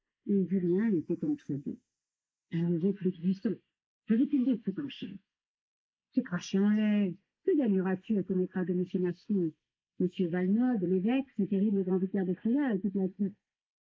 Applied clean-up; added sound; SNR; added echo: neural mask model Resemble Enhance denoiser.